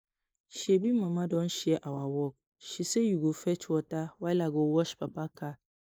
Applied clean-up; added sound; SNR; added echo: neural mask model Resemble Enhance denoiser.